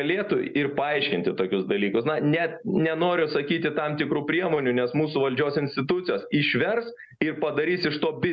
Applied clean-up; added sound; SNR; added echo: none; none; none; none.